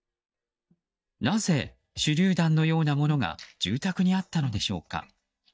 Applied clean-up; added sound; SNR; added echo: neural mask model DeepFilterNet 3.